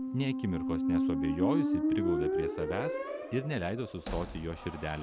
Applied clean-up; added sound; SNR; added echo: none; Squeak; -3 dB; none.